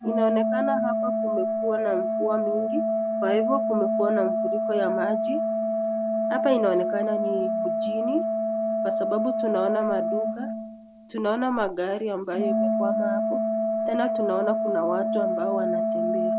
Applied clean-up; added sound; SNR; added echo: none; Organ; -3 dB; none.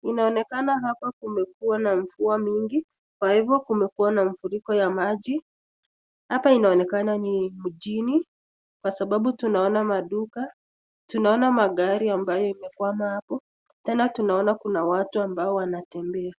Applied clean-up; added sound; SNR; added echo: none; none; none; none.